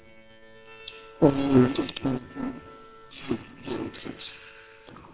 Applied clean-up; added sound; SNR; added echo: neural separator model SepFormer WHAMR!.